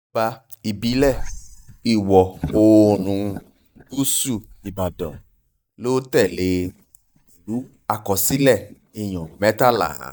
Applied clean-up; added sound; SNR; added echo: neural mask model DeepFilterNet 3.